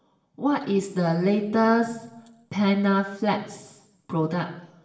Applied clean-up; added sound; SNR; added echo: none; none; none; reverberation time 0.8 s.